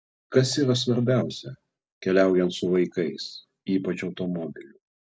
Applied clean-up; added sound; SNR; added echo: none; none; none; none.